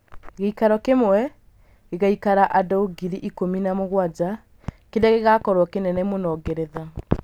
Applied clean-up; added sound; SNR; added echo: none; none; none; none.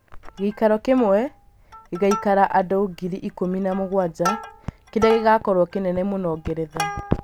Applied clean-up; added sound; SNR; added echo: none; Plucked string instrument; 13 dB; none.